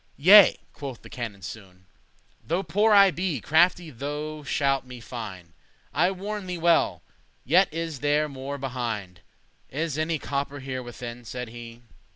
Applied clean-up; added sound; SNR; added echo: none; none; none; none.